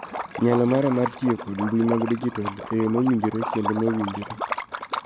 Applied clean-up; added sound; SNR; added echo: none; Liquid; 8 dB; none.